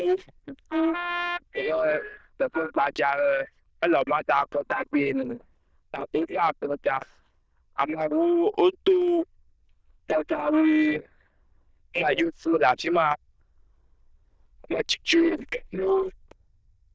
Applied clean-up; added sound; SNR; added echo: neural diffusion model UNIVERSE++.